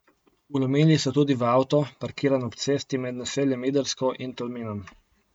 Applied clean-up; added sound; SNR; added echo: none; none; none; none.